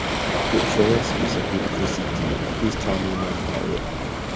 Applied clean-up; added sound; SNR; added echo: none; Waves, surf; -2 dB; none.